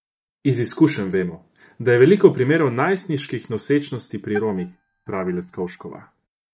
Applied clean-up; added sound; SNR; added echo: neural mask model DeepFilterNet 3.